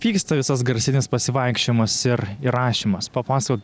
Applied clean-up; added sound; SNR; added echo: neural separator model SepFormer DNS4.